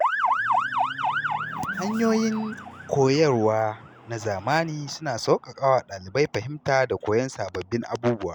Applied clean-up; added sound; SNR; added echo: none; Motor vehicle (road) / Siren; 5 dB; none.